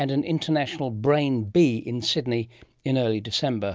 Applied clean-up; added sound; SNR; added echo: none; none; none; none.